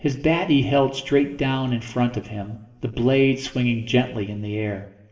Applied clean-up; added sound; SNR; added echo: none; none; none; reverberation time 2.3 s.